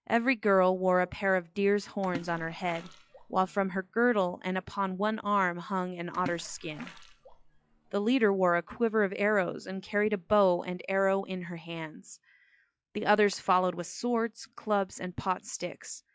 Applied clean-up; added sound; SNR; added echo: classical method log-MMSE.